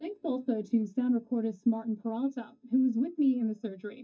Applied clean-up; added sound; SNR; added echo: neural mask model DeepFilterNet 3.